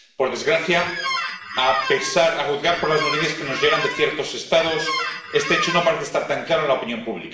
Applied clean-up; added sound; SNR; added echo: none; Squeak; 5 dB; reverberation time 0.9 s.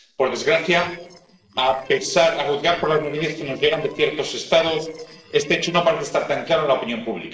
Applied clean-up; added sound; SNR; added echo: neural separator model SepFormer DNS4.